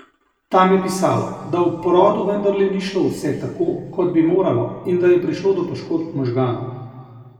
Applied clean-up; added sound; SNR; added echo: none; none; none; reverberation time 1.7 s.